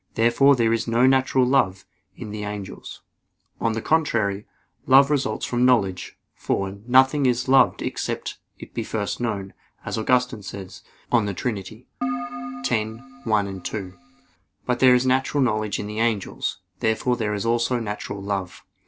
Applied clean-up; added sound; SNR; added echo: none; Keyboard (musical); 9 dB; none.